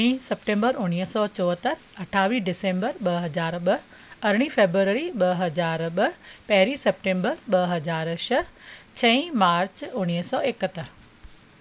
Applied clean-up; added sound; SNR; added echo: none; none; none; none.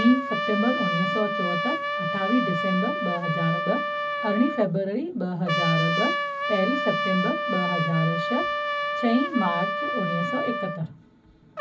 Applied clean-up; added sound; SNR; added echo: none; Trumpet; 1 dB; reverberation time 0.4 s.